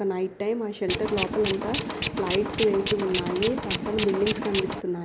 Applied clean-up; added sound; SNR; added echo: none; Tools; 3 dB; none.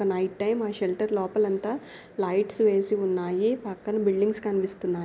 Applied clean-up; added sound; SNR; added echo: none; none; none; none.